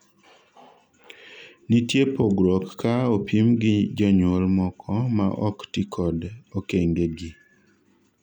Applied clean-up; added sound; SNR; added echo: none; none; none; none.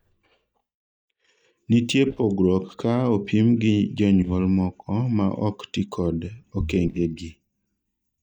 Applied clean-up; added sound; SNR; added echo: neural mask model DeepFilterNet 3.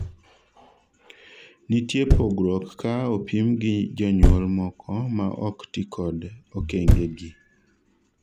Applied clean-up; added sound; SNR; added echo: none; Thump, thud; 0 dB; none.